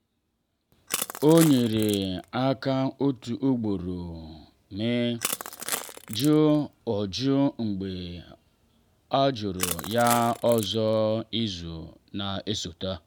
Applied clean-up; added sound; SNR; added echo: none; Crushing; 9 dB; none.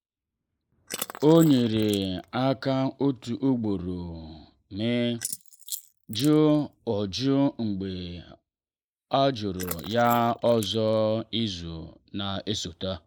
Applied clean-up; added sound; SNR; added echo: neural mask model Resemble Enhance denoiser.